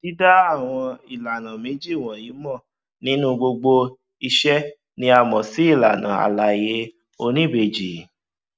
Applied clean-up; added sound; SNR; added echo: none; none; none; none.